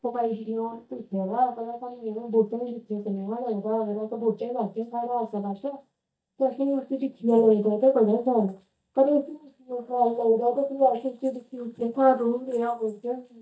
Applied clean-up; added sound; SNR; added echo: neural mask model DeepFilterNet 3.